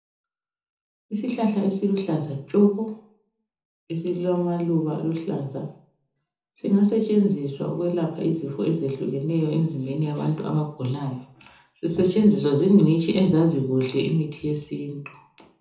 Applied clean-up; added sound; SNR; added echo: none; none; none; reverberation time 0.5 s.